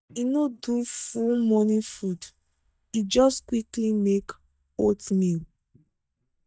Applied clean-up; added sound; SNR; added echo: neural mask model DeepFilterNet 3.